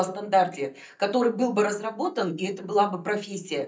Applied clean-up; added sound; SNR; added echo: neural mask model DeepFilterNet 3.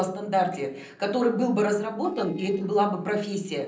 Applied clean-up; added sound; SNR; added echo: neural separator model SepFormer DNS4.